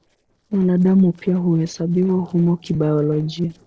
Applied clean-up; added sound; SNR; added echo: neural separator model SepFormer DNS4.